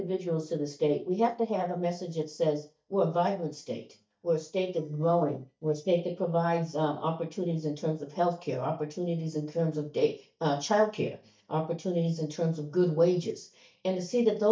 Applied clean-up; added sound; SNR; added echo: neural mask model DeepFilterNet 3.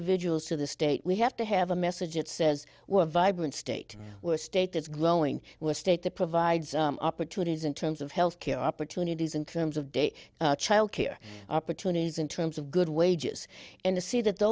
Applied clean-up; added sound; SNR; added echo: none; none; none; none.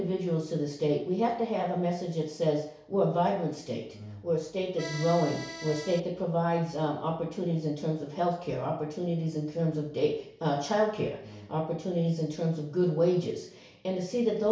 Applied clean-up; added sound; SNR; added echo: none; Accordion; 11 dB; reverberation time 0.6 s.